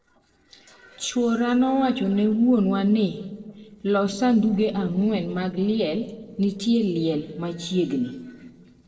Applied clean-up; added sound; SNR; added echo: neural separator model SepFormer DNS4.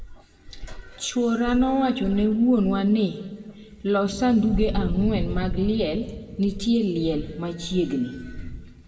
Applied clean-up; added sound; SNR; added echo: none; Insect; 11 dB; reverberation time 1.2 s.